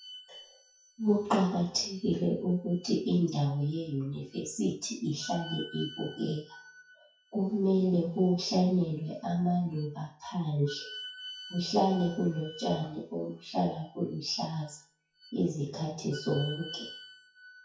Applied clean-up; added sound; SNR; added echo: classical method WPE with log-MMSE.